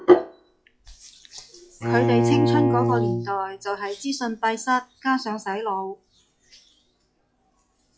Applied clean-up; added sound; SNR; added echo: classical method log-MMSE.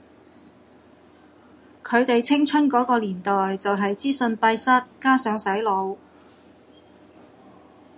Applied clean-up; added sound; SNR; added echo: none; none; none; none.